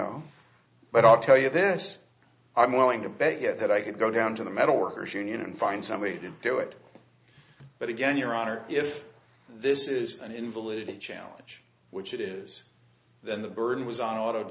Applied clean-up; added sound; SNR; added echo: none; none; none; none.